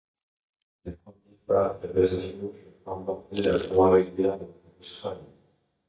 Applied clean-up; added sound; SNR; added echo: neural mask model DeepFilterNet 3.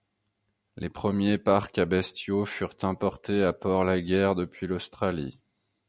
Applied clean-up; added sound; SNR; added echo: none; none; none; none.